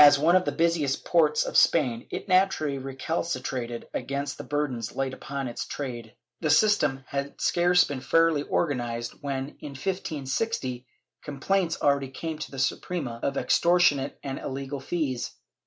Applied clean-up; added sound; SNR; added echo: none; none; none; none.